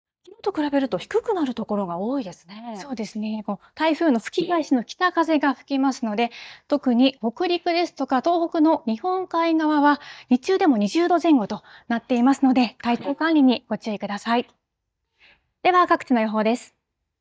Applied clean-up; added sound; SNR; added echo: neural mask model DeepFilterNet 3.